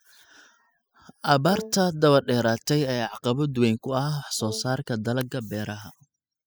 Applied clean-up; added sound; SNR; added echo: classical method spectral subtraction.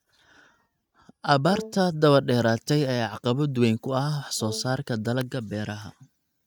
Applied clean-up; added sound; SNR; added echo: neural mask model RNNoise.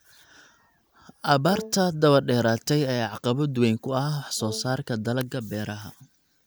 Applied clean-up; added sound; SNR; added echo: none; Brass instrument; 18 dB; none.